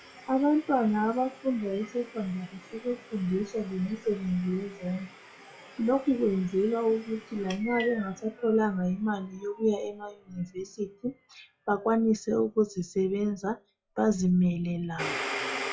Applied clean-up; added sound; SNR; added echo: classical method WPE with log-MMSE.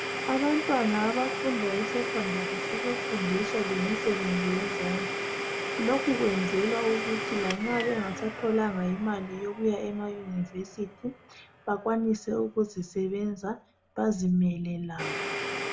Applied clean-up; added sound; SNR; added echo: none; Domestic sounds, home sounds; 4 dB; reverberation time 0.3 s.